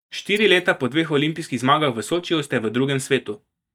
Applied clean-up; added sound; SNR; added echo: neural mask model DeepFilterNet 3.